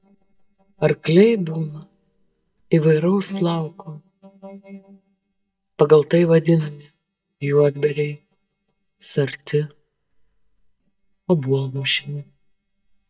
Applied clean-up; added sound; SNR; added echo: neural mask model DeepFilterNet 3.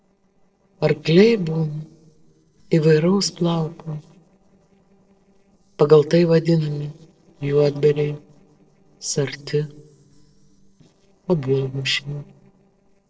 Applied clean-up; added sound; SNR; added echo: neural separator model SepFormer DNS4.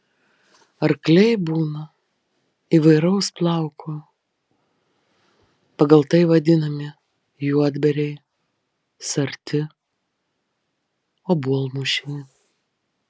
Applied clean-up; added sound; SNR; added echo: none; none; none; none.